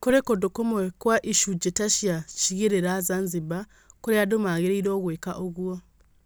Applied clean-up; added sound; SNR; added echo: none; none; none; none.